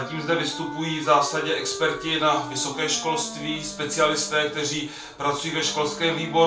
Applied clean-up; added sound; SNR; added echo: none; Wind instrument, woodwind instrument; 13 dB; reverberation time 0.3 s.